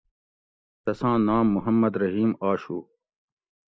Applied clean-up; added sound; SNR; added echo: neural mask model DeepFilterNet 3.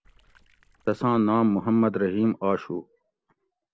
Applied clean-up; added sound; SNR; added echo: neural separator model SepFormer DNS4.